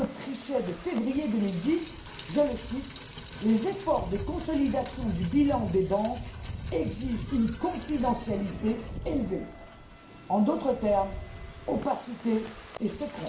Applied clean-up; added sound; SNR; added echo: none; Rain; 11 dB; reverberation time 0.5 s.